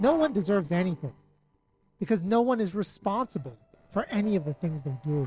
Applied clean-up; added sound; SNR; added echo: neural separator model SepFormer DNS4.